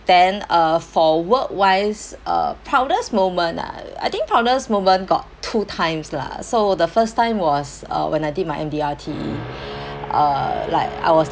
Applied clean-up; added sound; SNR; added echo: none; none; none; none.